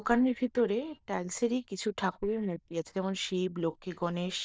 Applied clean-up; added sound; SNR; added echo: neural diffusion model UNIVERSE++.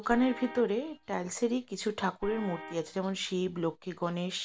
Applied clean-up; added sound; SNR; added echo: none; Vehicle horn, car horn, honking; 16 dB; none.